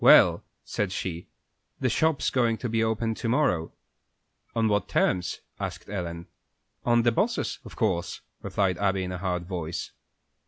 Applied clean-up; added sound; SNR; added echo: none; none; none; none.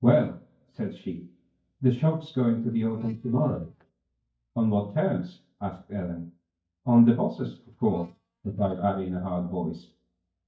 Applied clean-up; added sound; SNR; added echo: neural mask model DeepFilterNet 3.